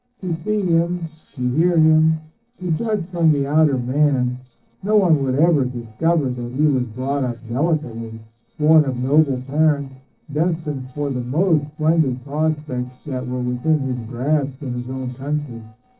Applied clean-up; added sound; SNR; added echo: neural separator model SepFormer DNS4.